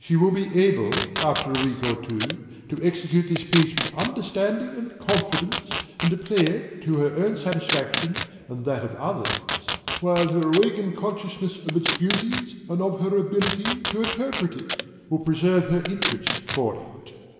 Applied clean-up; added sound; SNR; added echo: none; Packing tape, duct tape; 4 dB; reverberation time 2.9 s.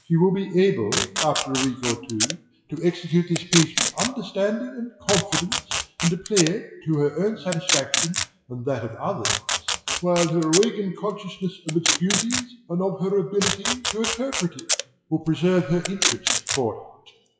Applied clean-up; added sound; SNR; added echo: classical method WPE with log-MMSE.